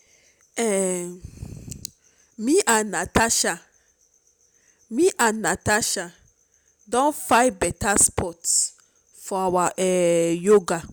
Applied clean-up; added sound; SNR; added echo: none; none; none; none.